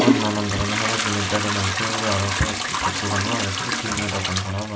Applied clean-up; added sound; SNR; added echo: none; Trickle, dribble / Toilet flush / Hiss; -2 dB; reverberation time 0.2 s.